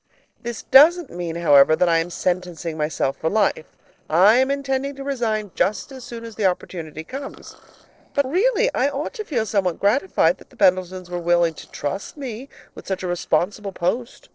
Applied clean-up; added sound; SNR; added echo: neural separator model SepFormer DNS4.